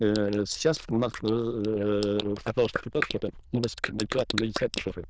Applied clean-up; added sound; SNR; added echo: neural diffusion model UNIVERSE++.